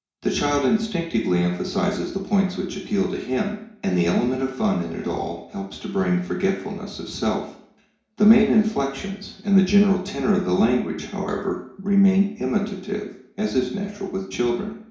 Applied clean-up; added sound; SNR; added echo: none; none; none; reverberation time 0.6 s.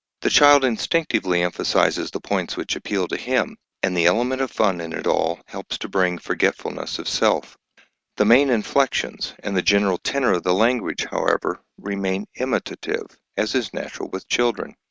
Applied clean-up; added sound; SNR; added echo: none; none; none; none.